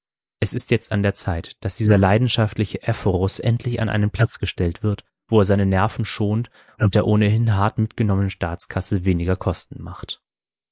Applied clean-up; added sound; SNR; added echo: neural mask model Resemble Enhance denoiser.